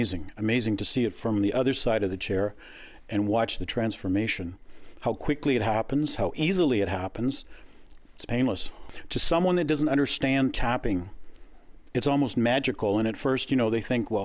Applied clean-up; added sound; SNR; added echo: none; none; none; none.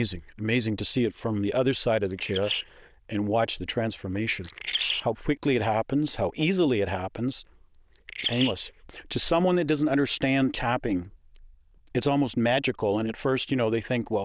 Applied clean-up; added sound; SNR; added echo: neural diffusion model UNIVERSE++.